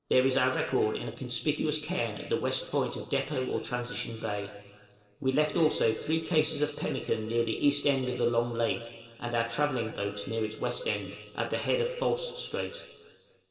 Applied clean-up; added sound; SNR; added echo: neural separator model SepFormer DNS4.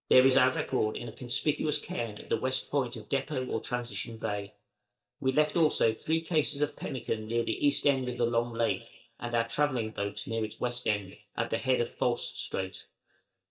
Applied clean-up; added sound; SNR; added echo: neural mask model DeepFilterNet 3.